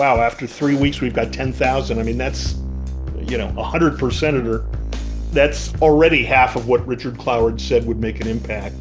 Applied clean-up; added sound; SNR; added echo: none; none; none; none.